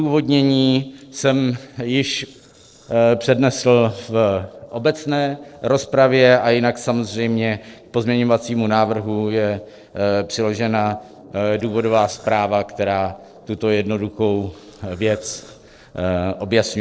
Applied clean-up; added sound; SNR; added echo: neural separator model SepFormer DNS4.